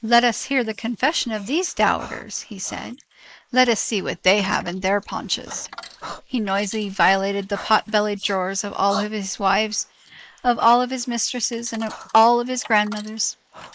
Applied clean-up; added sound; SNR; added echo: neural mask model Resemble Enhance denoiser.